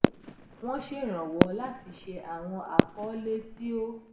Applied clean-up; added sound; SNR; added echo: none; Fireworks; -4 dB; reverberation time 0.8 s.